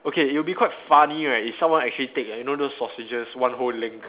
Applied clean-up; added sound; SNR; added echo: none; none; none; none.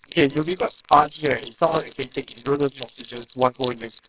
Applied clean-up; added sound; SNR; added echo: neural separator model SepFormer WHAMR!.